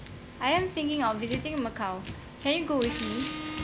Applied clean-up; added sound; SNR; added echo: none; Car; 7 dB; none.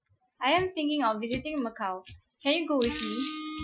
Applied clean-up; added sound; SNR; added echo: classical method Wiener filter.